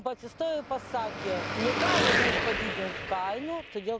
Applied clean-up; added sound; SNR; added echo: none; Car passing by / Traffic noise, roadway noise / Engine; -2 dB; none.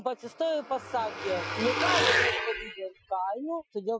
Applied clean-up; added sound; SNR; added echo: classical method Wiener filter.